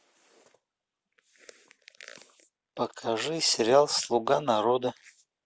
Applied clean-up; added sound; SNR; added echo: none; none; none; none.